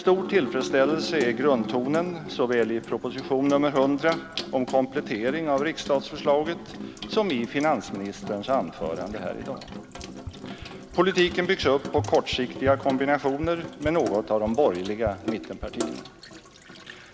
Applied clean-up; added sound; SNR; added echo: none; Sink (filling or washing) / Water tap, faucet; 10 dB; none.